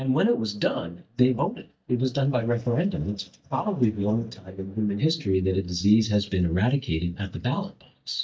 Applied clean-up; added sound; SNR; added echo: neural mask model DeepFilterNet 3.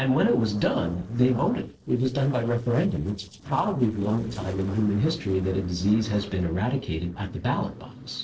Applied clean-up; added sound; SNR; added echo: neural separator model SepFormer DNS4.